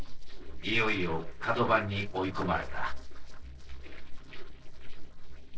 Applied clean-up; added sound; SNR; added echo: neural separator model SepFormer DNS4.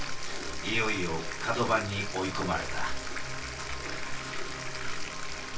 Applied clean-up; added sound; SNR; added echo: none; Bathtub (filling or washing); 9 dB; reverberation time 0.1 s.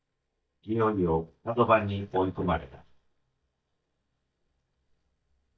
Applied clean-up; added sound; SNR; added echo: neural mask model DeepFilterNet 3.